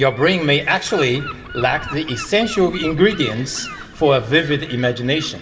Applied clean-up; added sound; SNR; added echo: none; Gull, seagull / Wind; 15 dB; reverberation time 1.6 s.